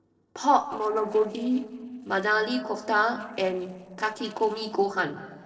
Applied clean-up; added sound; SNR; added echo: neural separator model SepFormer DNS4.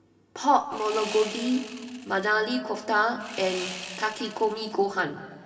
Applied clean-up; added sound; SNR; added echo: none; Sawing; 13 dB; reverberation time 2.2 s.